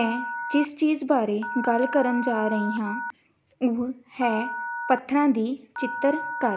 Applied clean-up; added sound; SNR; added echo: none; Telephone; 8 dB; none.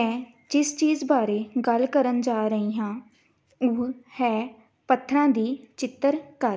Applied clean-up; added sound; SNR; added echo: none; none; none; none.